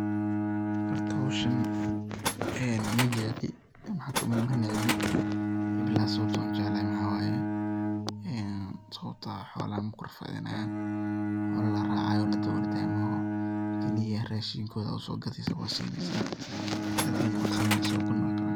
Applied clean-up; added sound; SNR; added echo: none; Tools + Bowed string instrument; -2 dB; none.